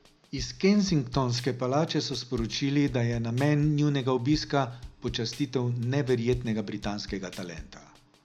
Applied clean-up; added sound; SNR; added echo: none; Drum kit; 18 dB; none.